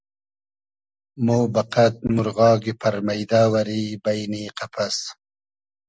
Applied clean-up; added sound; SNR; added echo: none; none; none; none.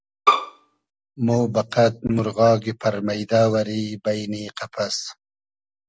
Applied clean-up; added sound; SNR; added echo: none; Bowed string instrument; -1 dB; none.